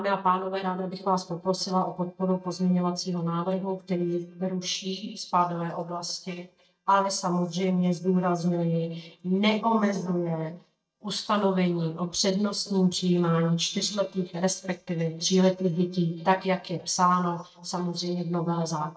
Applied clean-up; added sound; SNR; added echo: neural mask model DeepFilterNet 3.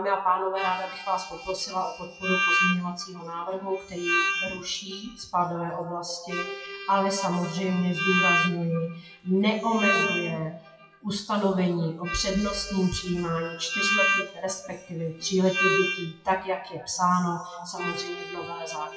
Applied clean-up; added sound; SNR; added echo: classical method WPE with log-MMSE.